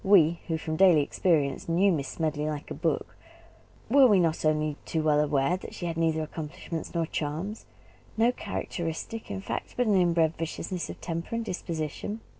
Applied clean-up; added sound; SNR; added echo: none; none; none; none.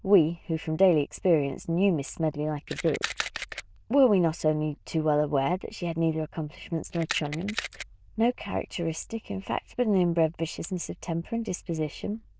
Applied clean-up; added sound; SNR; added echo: neural diffusion model UNIVERSE++.